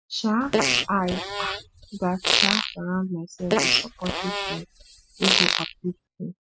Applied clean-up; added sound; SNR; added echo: classical method spectral subtraction.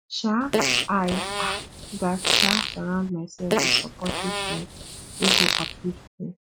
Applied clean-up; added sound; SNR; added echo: none; Fart; -3 dB; none.